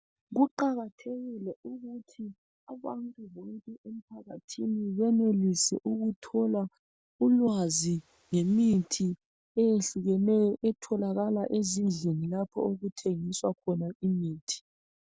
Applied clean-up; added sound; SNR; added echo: none; none; none; none.